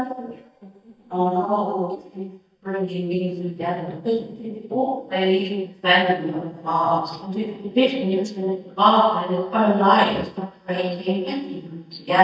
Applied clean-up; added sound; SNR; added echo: neural mask model DeepFilterNet 3.